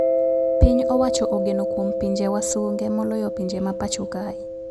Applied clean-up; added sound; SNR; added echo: none; Mallet percussion; 0 dB; none.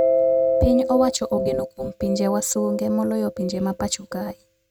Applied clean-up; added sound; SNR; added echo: neural mask model RNNoise.